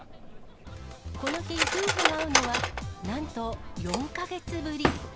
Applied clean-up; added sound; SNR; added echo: none; Cutlery, silverware; -2 dB; none.